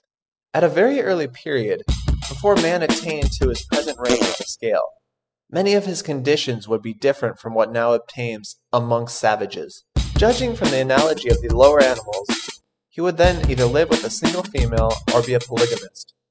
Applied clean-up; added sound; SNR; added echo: classical method spectral subtraction.